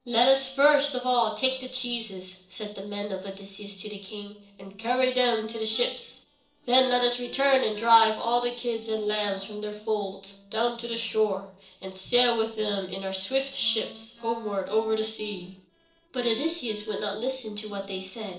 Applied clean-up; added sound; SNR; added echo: neural separator model SepFormer DNS4.